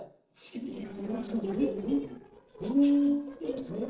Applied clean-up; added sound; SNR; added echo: neural separator model SepFormer DNS4.